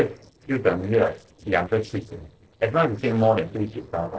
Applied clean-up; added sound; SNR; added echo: neural separator model SepFormer DNS4.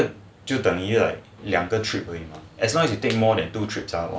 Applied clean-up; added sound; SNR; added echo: none; none; none; none.